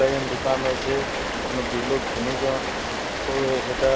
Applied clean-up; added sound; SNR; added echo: none; Rain; 2 dB; none.